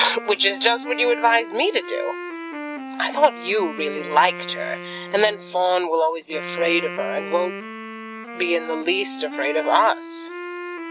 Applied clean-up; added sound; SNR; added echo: none; Wind instrument, woodwind instrument; 11 dB; none.